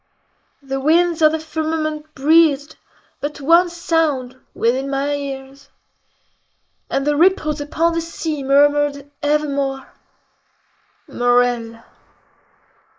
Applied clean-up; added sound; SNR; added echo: neural mask model Resemble Enhance denoiser.